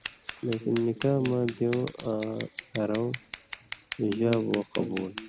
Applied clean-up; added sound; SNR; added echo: none; Scissors; 13 dB; none.